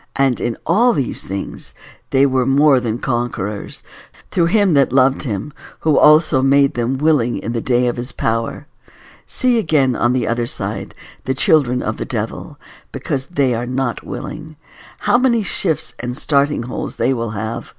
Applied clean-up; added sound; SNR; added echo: none; none; none; none.